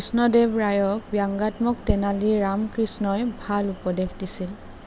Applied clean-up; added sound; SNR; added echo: none; none; none; none.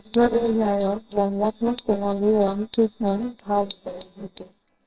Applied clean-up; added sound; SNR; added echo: neural separator model SepFormer WHAMR!.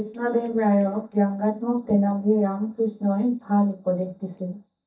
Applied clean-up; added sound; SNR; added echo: neural mask model DeepFilterNet 3.